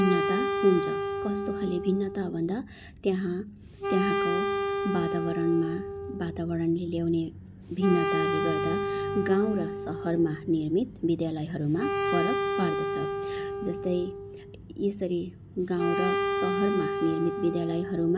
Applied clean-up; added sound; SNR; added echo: none; Wind instrument, woodwind instrument; 2 dB; none.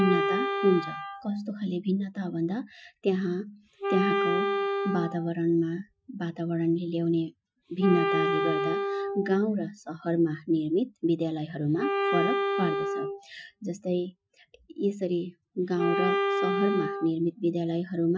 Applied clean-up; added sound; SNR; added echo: classical method Wiener filter.